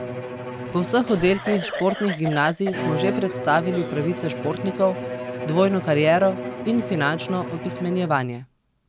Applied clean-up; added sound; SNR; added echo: none; Cough + Bowed string instrument; 7 dB; none.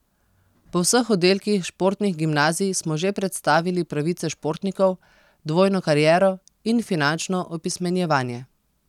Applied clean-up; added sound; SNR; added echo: none; none; none; none.